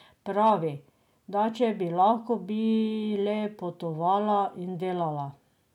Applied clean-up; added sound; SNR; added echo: none; none; none; none.